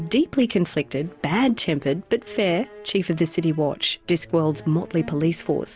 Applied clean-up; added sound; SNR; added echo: none; none; none; none.